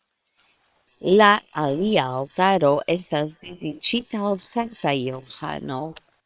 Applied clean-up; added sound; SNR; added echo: neural separator model SepFormer WHAM!.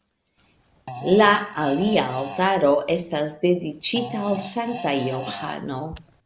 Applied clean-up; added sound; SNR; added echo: none; Fart; 14 dB; none.